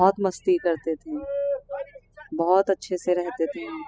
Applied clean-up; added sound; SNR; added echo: classical method spectral subtraction.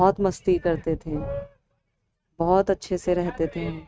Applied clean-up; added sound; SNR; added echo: neural mask model RNNoise.